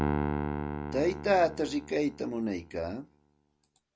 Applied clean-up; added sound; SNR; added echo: none; Piano; 5 dB; none.